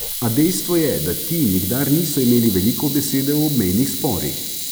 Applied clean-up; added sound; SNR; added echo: neural mask model Resemble Enhance denoiser.